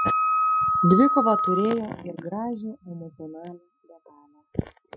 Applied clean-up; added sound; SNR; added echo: classical method Wiener filter.